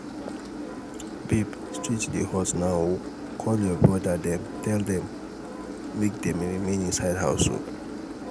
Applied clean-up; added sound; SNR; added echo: none; Engine; 8 dB; none.